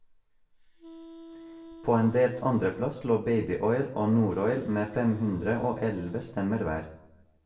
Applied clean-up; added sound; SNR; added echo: none; Wind instrument, woodwind instrument; 19 dB; reverberation time 0.6 s.